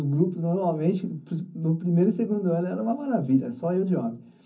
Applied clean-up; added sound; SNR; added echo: none; none; none; reverberation time 0.3 s.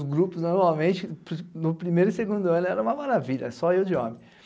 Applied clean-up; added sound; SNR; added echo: none; none; none; none.